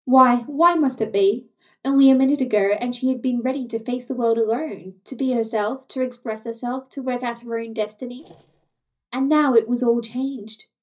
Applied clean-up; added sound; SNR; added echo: neural mask model DeepFilterNet 3.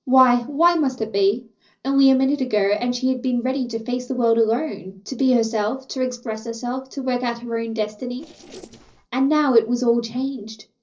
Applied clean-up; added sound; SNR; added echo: neural separator model SepFormer DNS4.